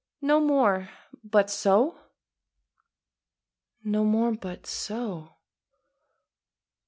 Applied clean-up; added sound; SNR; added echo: none; none; none; none.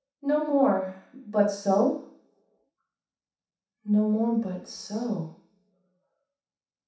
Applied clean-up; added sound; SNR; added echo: none; none; none; reverberation time 0.7 s.